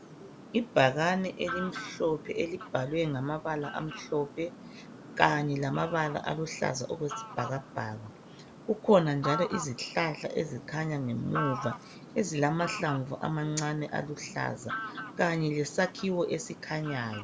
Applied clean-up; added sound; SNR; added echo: none; Fowl; 12 dB; none.